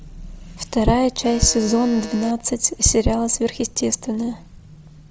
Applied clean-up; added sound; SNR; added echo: none; Alarm; 14 dB; none.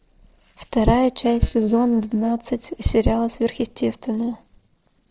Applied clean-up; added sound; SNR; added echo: neural separator model SepFormer DNS4.